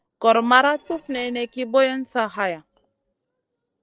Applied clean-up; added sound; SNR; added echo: neural separator model SepFormer DNS4.